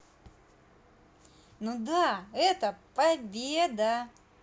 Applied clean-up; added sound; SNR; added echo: none; none; none; none.